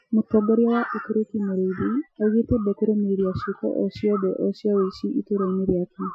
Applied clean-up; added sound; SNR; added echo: classical method Wiener filter.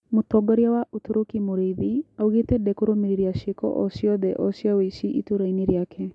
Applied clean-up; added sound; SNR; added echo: none; none; none; none.